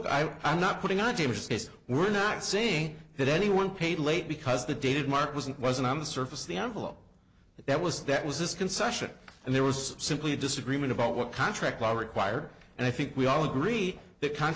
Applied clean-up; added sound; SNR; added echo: none; none; none; none.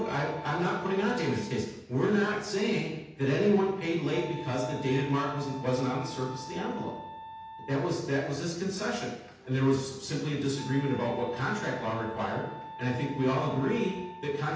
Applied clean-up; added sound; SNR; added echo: none; Wind instrument, woodwind instrument; 15 dB; reverberation time 0.8 s.